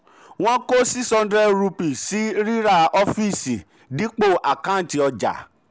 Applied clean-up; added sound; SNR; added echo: none; none; none; none.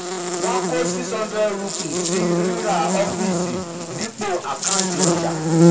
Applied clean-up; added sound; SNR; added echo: none; Buzz; -5 dB; reverberation time 2.0 s.